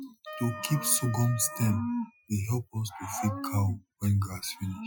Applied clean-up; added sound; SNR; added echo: classical method Wiener filter.